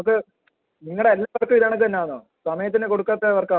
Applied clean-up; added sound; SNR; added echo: none; none; none; none.